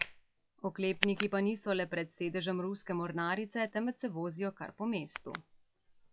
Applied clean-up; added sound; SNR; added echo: classical method log-MMSE.